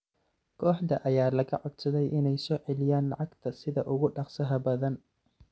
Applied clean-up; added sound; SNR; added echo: none; none; none; none.